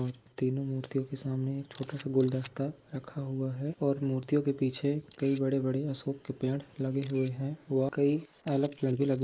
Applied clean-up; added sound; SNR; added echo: neural mask model Resemble Enhance denoiser.